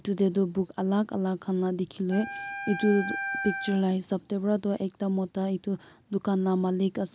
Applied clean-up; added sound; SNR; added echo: none; Wind instrument, woodwind instrument; 7 dB; none.